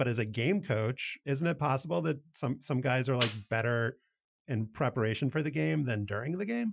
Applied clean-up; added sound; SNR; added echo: classical method Wiener filter.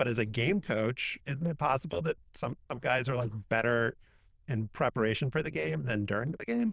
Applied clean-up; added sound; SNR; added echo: neural diffusion model UNIVERSE++.